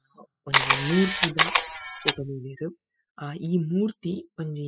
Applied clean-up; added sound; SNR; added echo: classical method spectral subtraction.